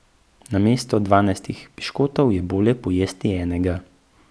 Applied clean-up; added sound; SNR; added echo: none; none; none; none.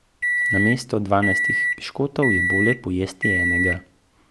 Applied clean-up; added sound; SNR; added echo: none; Microwave oven; -1 dB; none.